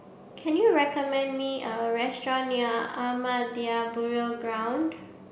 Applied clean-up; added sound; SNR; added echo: none; none; none; none.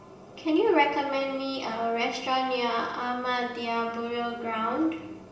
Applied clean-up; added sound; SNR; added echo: none; none; none; reverberation time 1.0 s.